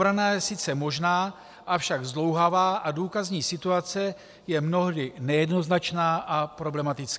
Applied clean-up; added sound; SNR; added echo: none; none; none; none.